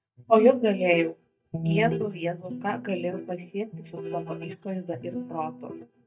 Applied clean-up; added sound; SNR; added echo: neural mask model DeepFilterNet 3.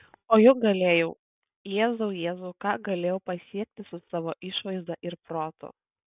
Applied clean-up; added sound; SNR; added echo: none; none; none; none.